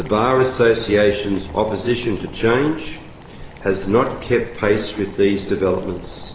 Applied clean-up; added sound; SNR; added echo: none; Boiling; 16 dB; none.